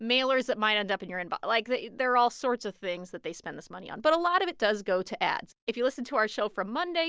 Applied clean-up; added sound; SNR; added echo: none; none; none; none.